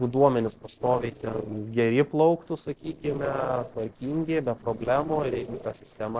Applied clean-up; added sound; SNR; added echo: neural separator model SepFormer DNS4.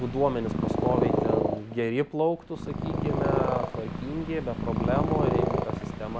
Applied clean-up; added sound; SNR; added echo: none; Purr; -2 dB; none.